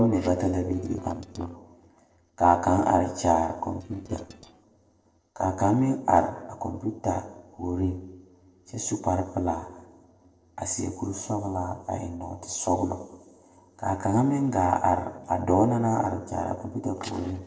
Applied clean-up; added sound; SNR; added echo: neural separator model SepFormer DNS4.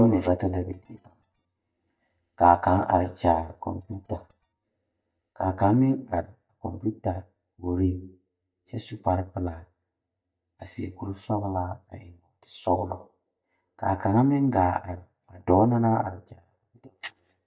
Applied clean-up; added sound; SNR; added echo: neural mask model DeepFilterNet 3.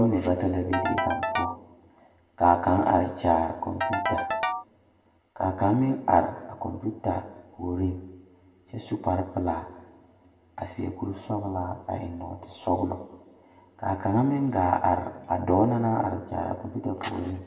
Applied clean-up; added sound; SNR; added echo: none; Ringtone / Keyboard (musical); 4 dB; reverberation time 1.3 s.